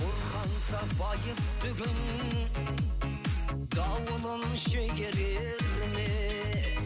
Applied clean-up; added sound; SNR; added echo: none; none; none; none.